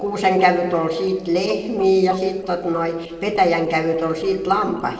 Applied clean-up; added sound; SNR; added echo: neural separator model SepFormer DNS4.